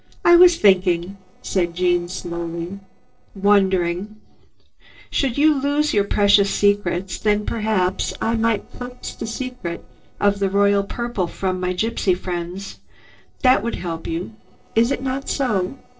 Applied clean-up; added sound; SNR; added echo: neural separator model SepFormer DNS4.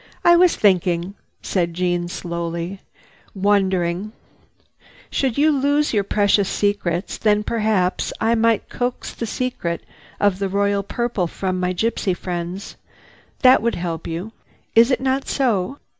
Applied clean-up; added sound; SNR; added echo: none; none; none; none.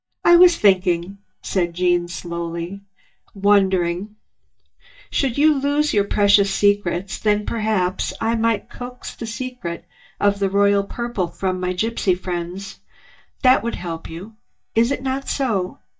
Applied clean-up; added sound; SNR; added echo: neural mask model DeepFilterNet 3.